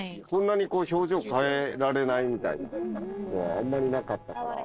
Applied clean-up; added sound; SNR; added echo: neural separator model SepFormer DNS4.